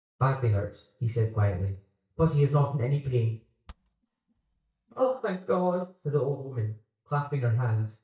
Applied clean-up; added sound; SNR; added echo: neural mask model DeepFilterNet 3.